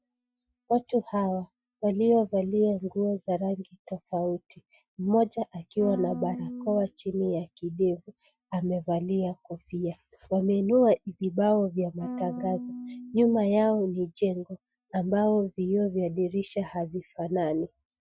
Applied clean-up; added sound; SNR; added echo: classical method Wiener filter.